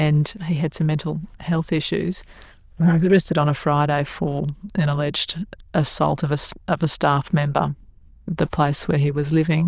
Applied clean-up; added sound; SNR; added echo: neural diffusion model UNIVERSE++.